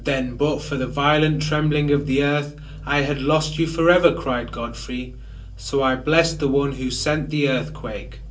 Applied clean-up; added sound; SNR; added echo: none; Growling; 15 dB; reverberation time 0.2 s.